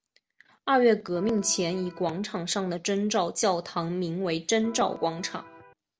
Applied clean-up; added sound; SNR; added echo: none; Electric guitar; 18 dB; none.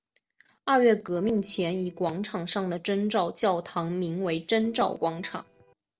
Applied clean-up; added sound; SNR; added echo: neural separator model SepFormer DNS4.